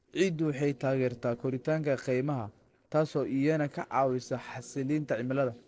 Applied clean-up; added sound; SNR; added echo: neural separator model SepFormer DNS4.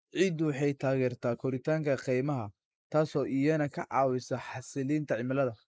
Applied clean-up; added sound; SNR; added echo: neural mask model Resemble Enhance denoiser.